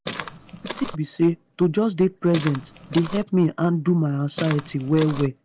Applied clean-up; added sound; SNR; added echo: none; Walk, footsteps; 11 dB; none.